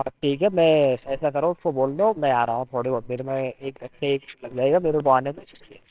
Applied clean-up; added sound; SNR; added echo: neural separator model SepFormer WHAMR!.